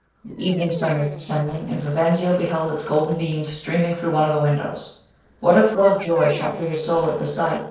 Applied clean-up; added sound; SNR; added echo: neural separator model SepFormer DNS4.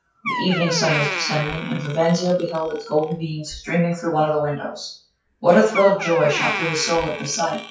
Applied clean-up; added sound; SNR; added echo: classical method WPE with log-MMSE.